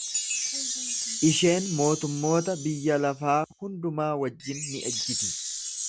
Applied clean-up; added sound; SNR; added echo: none; Chime; 5 dB; none.